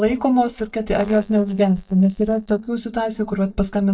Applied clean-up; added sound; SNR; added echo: neural mask model DeepFilterNet 3.